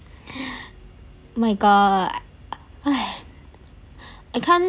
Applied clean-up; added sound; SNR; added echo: none; none; none; none.